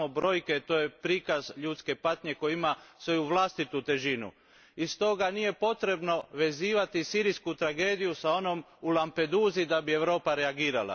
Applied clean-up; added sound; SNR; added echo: none; none; none; none.